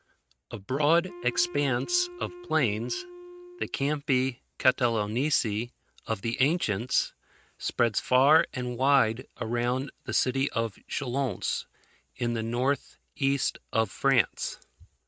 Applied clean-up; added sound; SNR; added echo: neural mask model RNNoise.